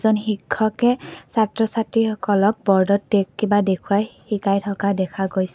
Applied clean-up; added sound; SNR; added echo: none; none; none; none.